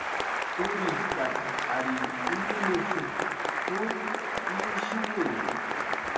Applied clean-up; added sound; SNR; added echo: none; Applause; -4 dB; reverberation time 2.1 s.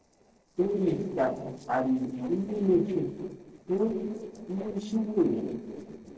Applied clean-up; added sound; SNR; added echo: neural separator model SepFormer DNS4.